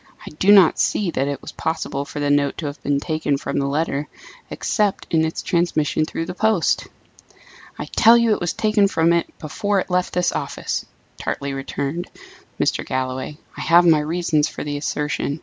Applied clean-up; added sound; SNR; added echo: none; none; none; none.